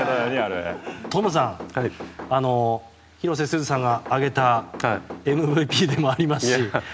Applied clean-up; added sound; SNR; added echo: none; Knock / Wood; 15 dB; none.